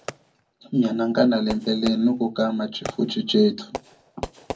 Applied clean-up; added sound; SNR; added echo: none; Fireworks; 15 dB; reverberation time 0.3 s.